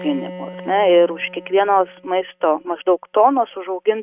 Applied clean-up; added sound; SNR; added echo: neural mask model RNNoise.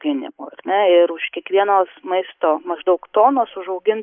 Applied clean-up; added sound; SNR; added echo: neural mask model Resemble Enhance denoiser.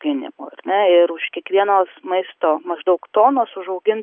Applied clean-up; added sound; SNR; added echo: none; none; none; none.